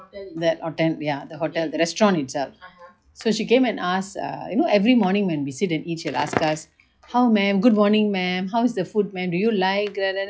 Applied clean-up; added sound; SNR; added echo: classical method log-MMSE.